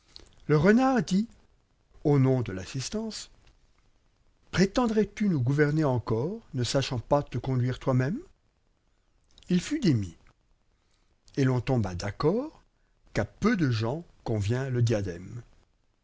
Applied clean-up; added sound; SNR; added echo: none; none; none; none.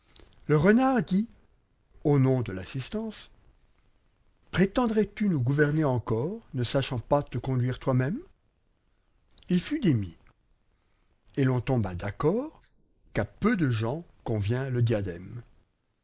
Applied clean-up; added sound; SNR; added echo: neural mask model Resemble Enhance denoiser.